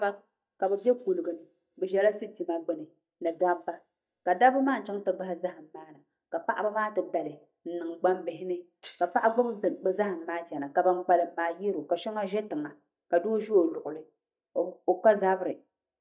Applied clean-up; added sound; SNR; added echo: neural mask model DeepFilterNet 3.